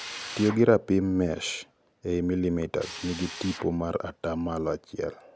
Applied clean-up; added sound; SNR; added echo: none; Drill; 17 dB; none.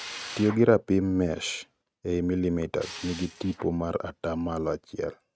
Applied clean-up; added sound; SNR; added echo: neural mask model RNNoise.